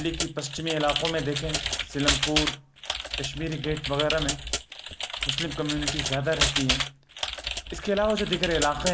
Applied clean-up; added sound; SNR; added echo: none; Computer keyboard; 1 dB; none.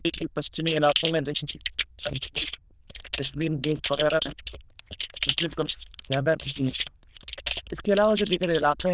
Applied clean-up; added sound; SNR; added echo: neural diffusion model UNIVERSE++.